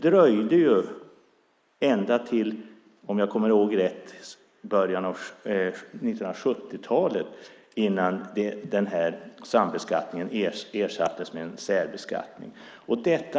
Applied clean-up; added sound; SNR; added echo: neural mask model Resemble Enhance denoiser.